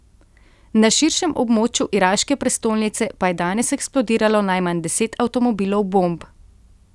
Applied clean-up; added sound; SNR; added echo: none; none; none; none.